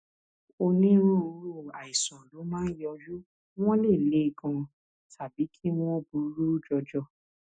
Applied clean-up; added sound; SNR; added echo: neural mask model Resemble Enhance denoiser.